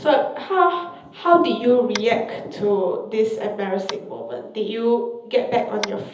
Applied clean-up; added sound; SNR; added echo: none; Tap; 20 dB; reverberation time 0.7 s.